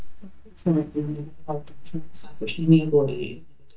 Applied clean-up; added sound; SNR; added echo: neural mask model DeepFilterNet 3.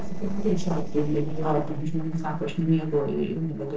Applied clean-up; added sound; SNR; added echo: neural separator model SepFormer DNS4.